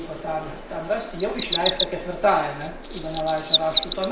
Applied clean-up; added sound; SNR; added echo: none; Bird vocalization, bird call, bird song; 2 dB; none.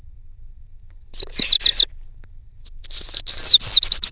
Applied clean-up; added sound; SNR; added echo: neural diffusion model UNIVERSE++.